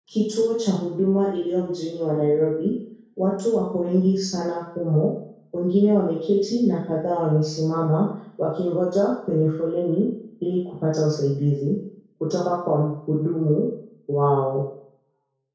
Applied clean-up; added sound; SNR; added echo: none; none; none; reverberation time 0.6 s.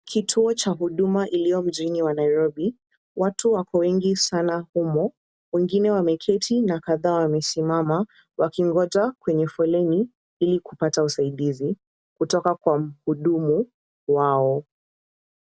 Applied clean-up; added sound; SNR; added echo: none; none; none; none.